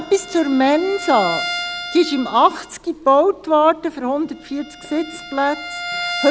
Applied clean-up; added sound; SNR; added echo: none; Bowed string instrument; 11 dB; none.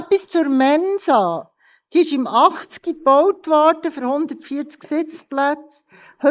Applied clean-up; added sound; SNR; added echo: neural mask model Resemble Enhance denoiser.